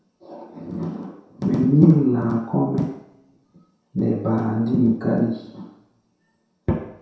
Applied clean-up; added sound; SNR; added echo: none; none; none; reverberation time 0.7 s.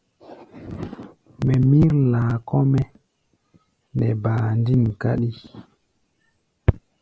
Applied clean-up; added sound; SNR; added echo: none; none; none; none.